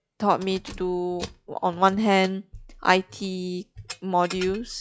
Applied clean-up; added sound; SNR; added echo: classical method log-MMSE.